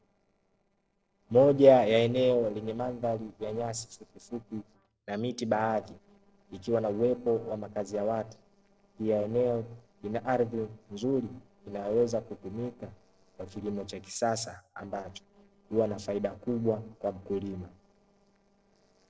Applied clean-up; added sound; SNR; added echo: neural separator model SepFormer DNS4.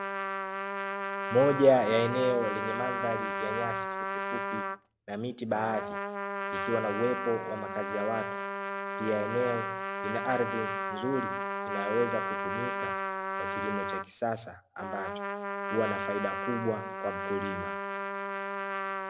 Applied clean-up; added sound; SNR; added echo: none; Trumpet; 2 dB; none.